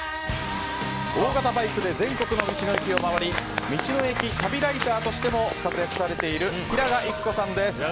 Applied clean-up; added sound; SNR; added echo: none; none; none; none.